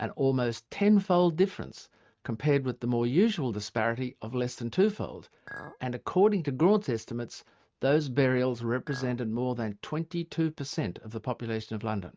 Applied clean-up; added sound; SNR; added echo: neural mask model RNNoise.